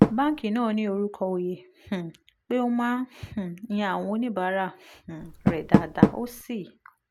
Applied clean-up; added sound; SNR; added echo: none; Door; 0 dB; none.